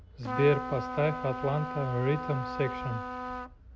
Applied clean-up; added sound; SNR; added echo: none; Trumpet; 6 dB; none.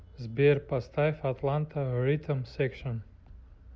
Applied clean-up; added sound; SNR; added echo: none; none; none; none.